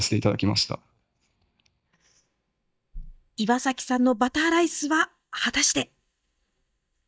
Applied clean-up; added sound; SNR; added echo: neural mask model DeepFilterNet 3.